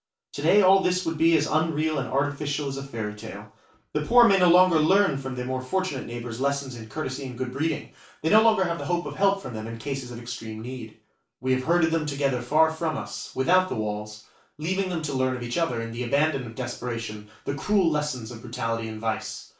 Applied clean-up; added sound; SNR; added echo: none; none; none; reverberation time 0.3 s.